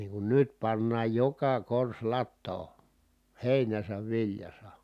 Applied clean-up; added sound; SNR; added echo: none; none; none; none.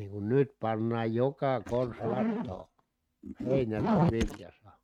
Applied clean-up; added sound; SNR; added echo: neural mask model RNNoise.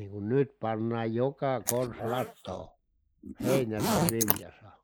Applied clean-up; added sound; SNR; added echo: neural mask model Resemble Enhance denoiser.